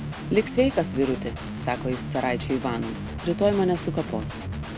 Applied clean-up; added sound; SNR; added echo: none; Guitar; 7 dB; none.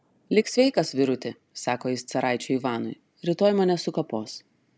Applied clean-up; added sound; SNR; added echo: none; none; none; none.